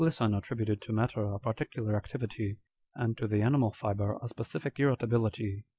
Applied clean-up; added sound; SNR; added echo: none; none; none; none.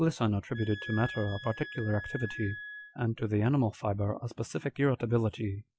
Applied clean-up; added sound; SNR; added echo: none; Wind instrument, woodwind instrument; 13 dB; none.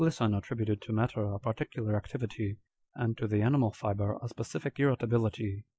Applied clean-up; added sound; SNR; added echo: neural mask model Resemble Enhance denoiser.